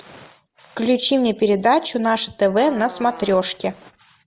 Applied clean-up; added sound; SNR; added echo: none; Fart; 20 dB; none.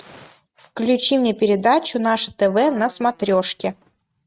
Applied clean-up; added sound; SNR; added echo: neural mask model RNNoise.